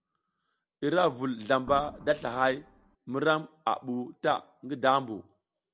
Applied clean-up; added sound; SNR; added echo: none; Organ; 17 dB; none.